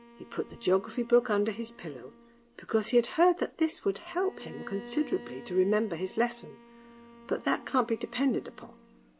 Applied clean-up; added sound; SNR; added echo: none; Bowed string instrument; 19 dB; none.